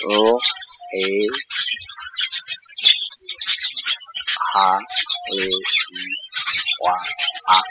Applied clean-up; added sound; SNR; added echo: classical method spectral subtraction.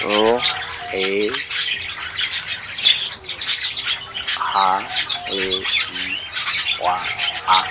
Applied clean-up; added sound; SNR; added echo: none; Chirp, tweet; -1 dB; none.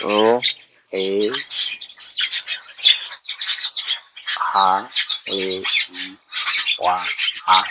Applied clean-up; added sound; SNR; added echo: neural mask model Resemble Enhance denoiser.